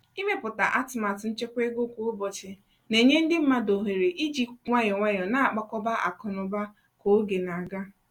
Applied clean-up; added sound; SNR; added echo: none; none; none; none.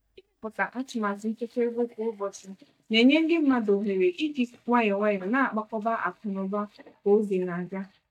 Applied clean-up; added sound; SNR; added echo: neural mask model DeepFilterNet 3.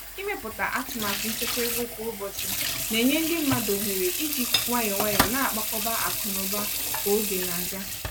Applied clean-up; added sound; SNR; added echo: none; Sink (filling or washing) / Water tap, faucet; -1 dB; none.